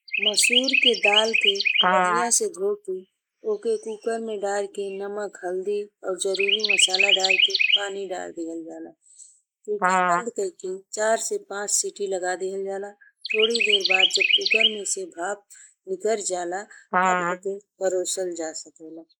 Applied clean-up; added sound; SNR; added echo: neural mask model Resemble Enhance denoiser.